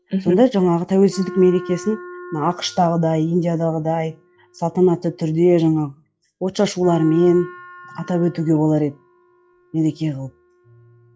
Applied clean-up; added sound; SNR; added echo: classical method log-MMSE.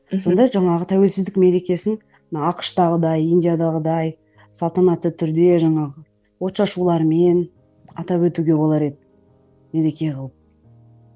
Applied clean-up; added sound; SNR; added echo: none; none; none; none.